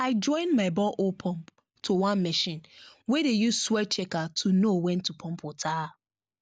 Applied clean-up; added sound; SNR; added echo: none; none; none; none.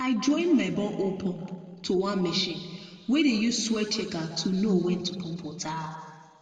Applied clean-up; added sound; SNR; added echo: none; none; none; reverberation time 2.0 s.